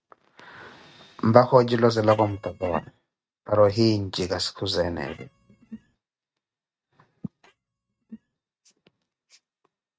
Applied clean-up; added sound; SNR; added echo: neural mask model RNNoise.